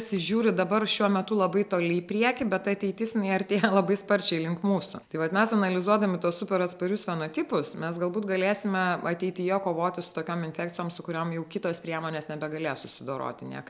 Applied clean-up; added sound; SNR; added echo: none; none; none; none.